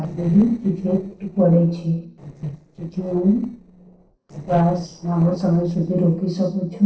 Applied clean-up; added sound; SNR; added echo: neural separator model SepFormer DNS4.